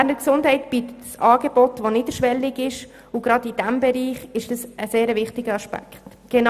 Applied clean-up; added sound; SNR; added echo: none; none; none; none.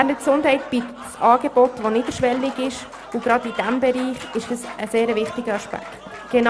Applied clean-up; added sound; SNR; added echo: none; Applause / Crowd; 15 dB; none.